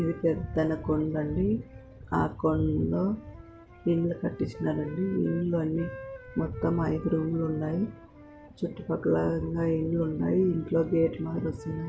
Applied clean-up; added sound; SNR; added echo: none; Wind instrument, woodwind instrument; 20 dB; none.